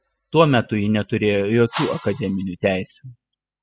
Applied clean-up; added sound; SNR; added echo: classical method spectral subtraction.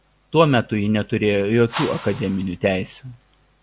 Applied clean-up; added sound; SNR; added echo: none; Whoosh, swoosh, swish; 13 dB; none.